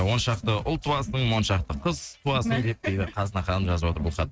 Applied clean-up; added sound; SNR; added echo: neural mask model RNNoise.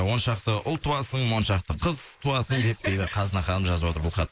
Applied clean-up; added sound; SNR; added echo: neural mask model Resemble Enhance denoiser.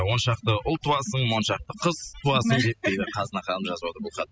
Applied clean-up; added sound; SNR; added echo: classical method spectral subtraction.